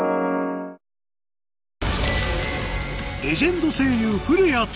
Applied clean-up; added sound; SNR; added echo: none; none; none; none.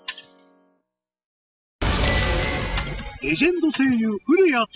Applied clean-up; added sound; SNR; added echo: classical method spectral subtraction.